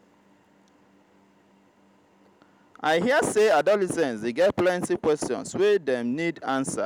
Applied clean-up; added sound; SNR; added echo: none; none; none; none.